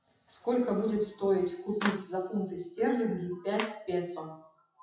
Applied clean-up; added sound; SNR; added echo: classical method WPE with log-MMSE.